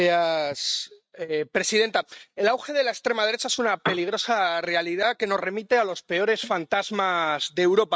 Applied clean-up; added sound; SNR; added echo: neural mask model RNNoise.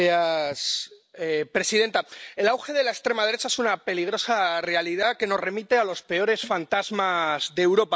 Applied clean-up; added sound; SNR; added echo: none; none; none; none.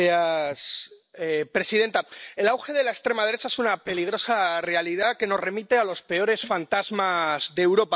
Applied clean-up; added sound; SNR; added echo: neural separator model SepFormer DNS4.